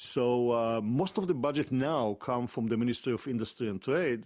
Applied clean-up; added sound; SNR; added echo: none; none; none; none.